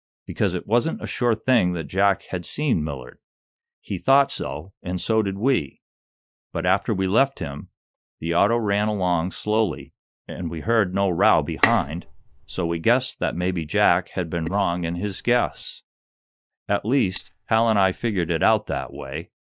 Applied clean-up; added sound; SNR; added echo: neural mask model DeepFilterNet 3.